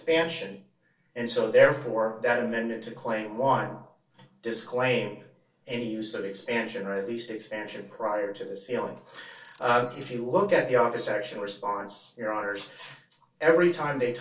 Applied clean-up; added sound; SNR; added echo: neural separator model SepFormer DNS4.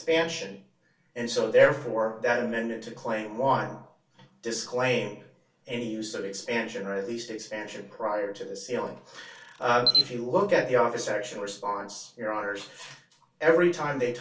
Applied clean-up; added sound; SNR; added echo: none; Camera; 1 dB; reverberation time 0.2 s.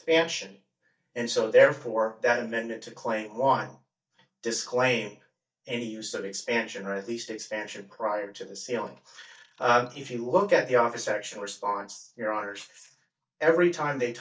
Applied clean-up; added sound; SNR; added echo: neural mask model DeepFilterNet 3.